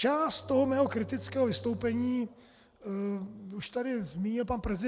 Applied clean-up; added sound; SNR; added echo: none; Bowed string instrument; 15 dB; none.